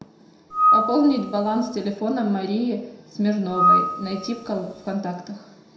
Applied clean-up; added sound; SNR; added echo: none; Screech / Glass; -2 dB; reverberation time 0.5 s.